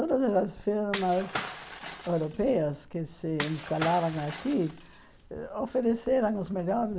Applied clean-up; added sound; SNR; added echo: none; Shatter / Crushing; 10 dB; none.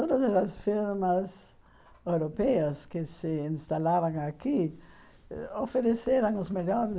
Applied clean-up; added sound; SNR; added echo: none; none; none; none.